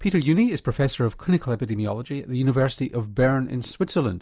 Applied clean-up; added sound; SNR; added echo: none; none; none; none.